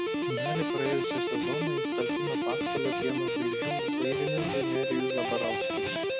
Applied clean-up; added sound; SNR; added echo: none; Guitar; -5 dB; none.